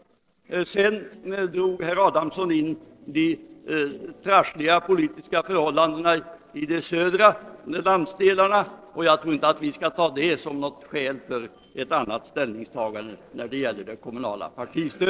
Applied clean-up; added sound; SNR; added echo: neural separator model SepFormer DNS4.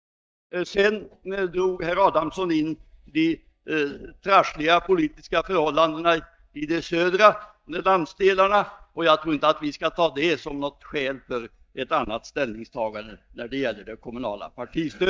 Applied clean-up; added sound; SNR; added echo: neural mask model DeepFilterNet 3.